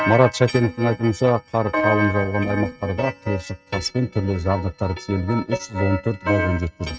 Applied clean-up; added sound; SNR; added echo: neural mask model RNNoise.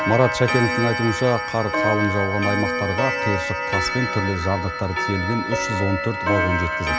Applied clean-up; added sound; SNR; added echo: none; Clock; 1 dB; none.